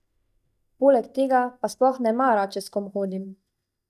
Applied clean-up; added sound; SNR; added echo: neural mask model DeepFilterNet 3.